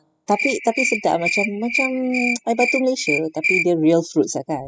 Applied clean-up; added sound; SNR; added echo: classical method spectral subtraction.